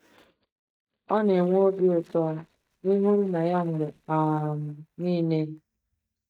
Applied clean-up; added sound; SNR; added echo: neural mask model DeepFilterNet 3.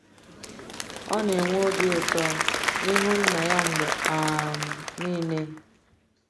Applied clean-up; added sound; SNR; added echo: none; Applause / Crowd; 1 dB; none.